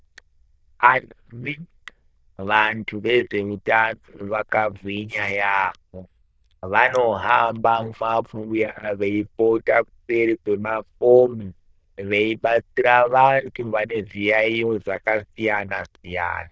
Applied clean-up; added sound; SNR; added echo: neural diffusion model UNIVERSE++.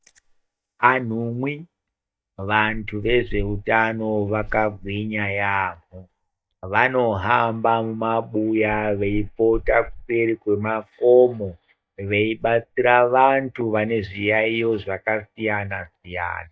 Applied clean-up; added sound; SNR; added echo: neural mask model DeepFilterNet 3.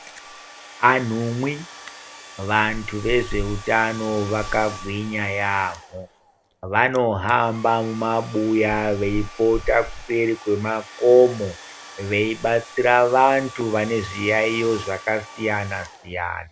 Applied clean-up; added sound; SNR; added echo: none; Domestic sounds, home sounds + Chewing, mastication; 14 dB; none.